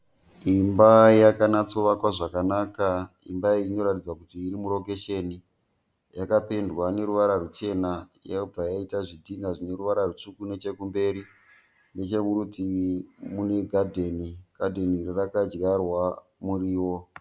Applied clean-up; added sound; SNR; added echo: none; none; none; none.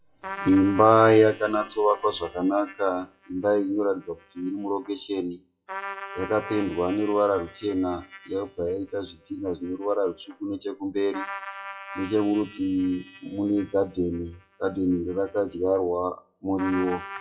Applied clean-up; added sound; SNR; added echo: classical method WPE with log-MMSE.